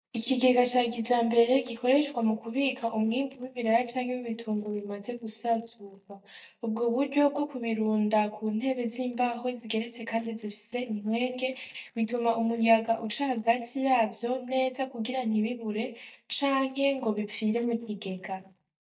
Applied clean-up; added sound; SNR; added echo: neural mask model DeepFilterNet 3.